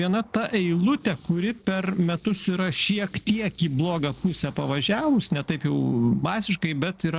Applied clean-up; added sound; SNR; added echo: neural separator model SepFormer DNS4.